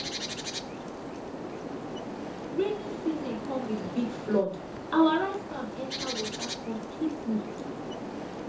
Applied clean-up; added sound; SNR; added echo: none; Bird; 4 dB; reverberation time 0.6 s.